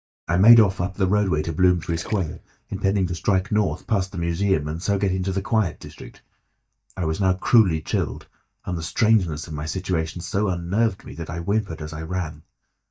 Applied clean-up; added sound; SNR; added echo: neural mask model DeepFilterNet 3.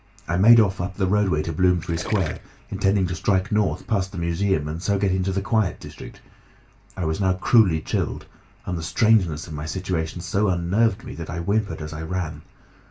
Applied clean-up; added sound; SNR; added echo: none; Gurgling; 20 dB; reverberation time 0.2 s.